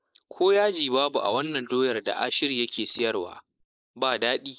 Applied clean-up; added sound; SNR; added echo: neural mask model Resemble Enhance denoiser.